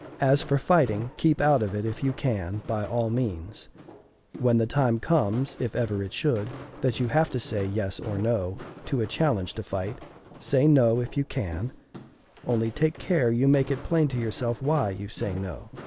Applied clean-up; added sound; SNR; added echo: none; Walk, footsteps; 18 dB; none.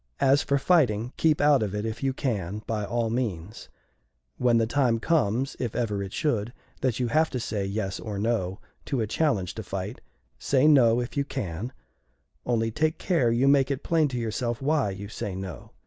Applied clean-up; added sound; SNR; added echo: none; none; none; none.